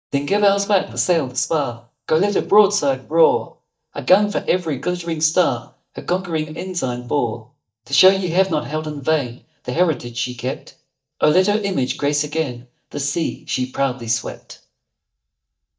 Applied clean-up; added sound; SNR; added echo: neural mask model DeepFilterNet 3.